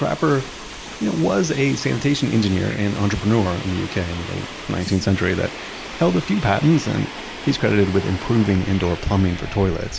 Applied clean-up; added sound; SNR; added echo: none; Subway, metro, underground; 12 dB; none.